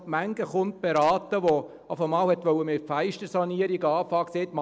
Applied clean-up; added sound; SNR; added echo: none; none; none; none.